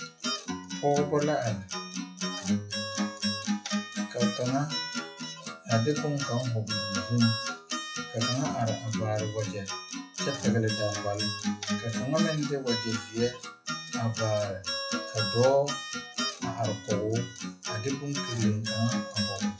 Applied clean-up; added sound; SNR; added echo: classical method WPE with log-MMSE.